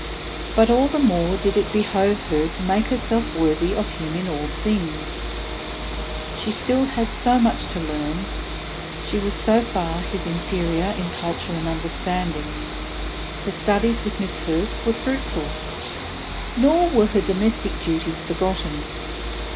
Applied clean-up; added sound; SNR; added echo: none; Train; 3 dB; none.